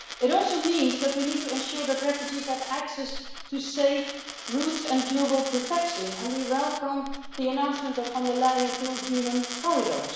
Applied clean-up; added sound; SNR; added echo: none; Coin (dropping); 10 dB; reverberation time 1.1 s.